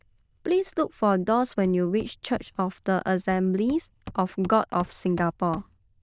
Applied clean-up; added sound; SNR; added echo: neural diffusion model UNIVERSE++.